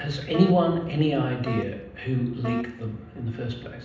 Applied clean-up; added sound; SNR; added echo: none; Wind instrument, woodwind instrument; 13 dB; reverberation time 0.8 s.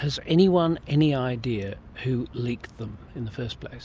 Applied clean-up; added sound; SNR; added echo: none; none; none; none.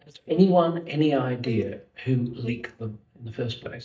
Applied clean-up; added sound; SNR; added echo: neural mask model DeepFilterNet 3.